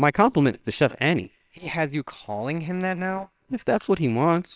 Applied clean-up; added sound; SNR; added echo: neural separator model SepFormer WHAMR!.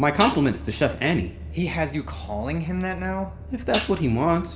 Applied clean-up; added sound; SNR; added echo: none; Hi-hat; 11 dB; reverberation time 1.5 s.